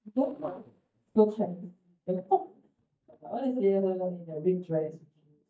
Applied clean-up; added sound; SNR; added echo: neural mask model DeepFilterNet 3.